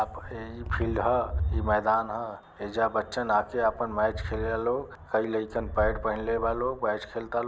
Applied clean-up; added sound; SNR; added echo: none; Thunder; 8 dB; none.